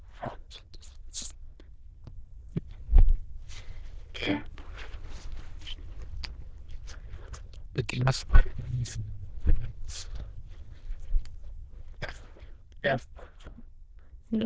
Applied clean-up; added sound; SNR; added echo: neural diffusion model UNIVERSE++.